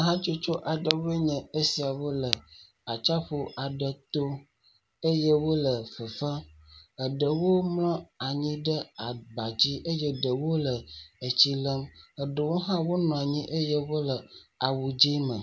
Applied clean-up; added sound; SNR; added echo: none; none; none; none.